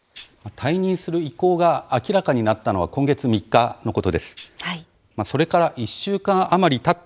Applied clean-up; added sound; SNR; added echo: neural mask model Resemble Enhance denoiser.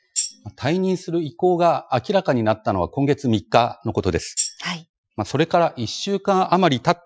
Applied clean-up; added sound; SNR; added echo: classical method Wiener filter.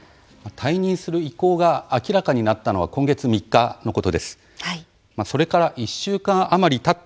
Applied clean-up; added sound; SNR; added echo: none; none; none; none.